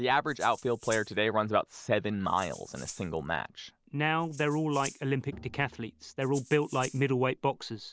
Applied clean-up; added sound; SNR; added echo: none; Rattle (instrument) + Bowed string instrument; 19 dB; none.